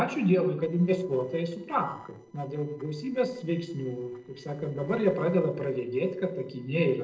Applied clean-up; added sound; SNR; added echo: neural separator model SepFormer DNS4.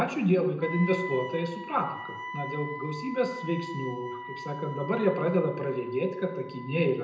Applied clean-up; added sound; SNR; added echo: none; Wind instrument, woodwind instrument; 11 dB; reverberation time 0.8 s.